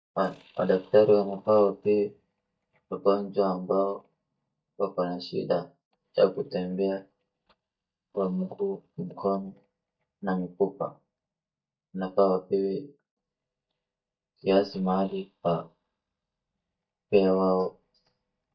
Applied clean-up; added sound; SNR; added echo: neural mask model DeepFilterNet 3.